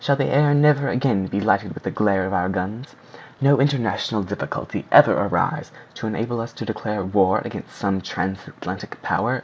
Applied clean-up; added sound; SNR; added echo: none; none; none; none.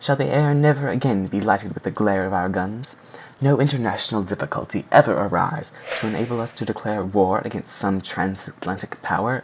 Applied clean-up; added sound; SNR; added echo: none; Whoosh, swoosh, swish; 14 dB; none.